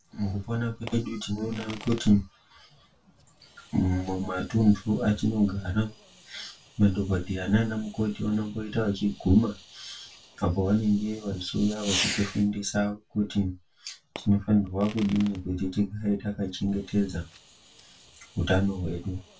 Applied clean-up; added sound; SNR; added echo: none; Fireworks; 16 dB; reverberation time 0.2 s.